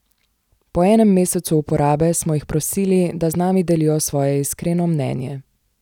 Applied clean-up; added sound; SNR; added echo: none; none; none; none.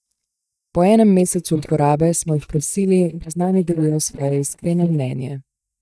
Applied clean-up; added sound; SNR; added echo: neural mask model DeepFilterNet 3.